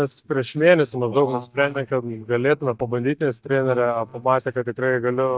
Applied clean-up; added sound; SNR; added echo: neural mask model DeepFilterNet 3.